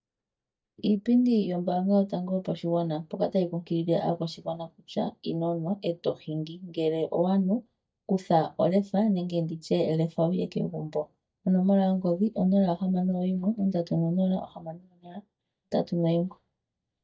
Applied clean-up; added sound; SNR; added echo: neural mask model DeepFilterNet 3.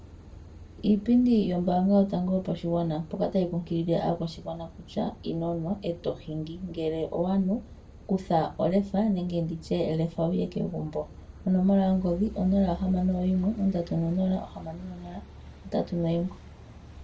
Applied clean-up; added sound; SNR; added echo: none; Car passing by / Idling / Accelerating, revving, vroom; 17 dB; reverberation time 0.2 s.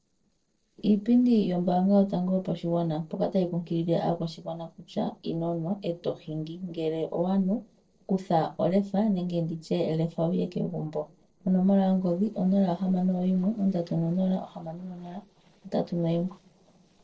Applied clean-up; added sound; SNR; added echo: neural separator model SepFormer DNS4.